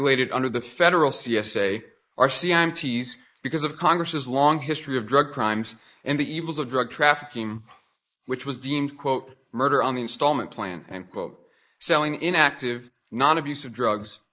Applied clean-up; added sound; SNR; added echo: neural mask model Resemble Enhance denoiser.